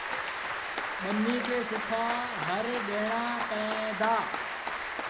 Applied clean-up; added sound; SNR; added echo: none; Applause; 1 dB; none.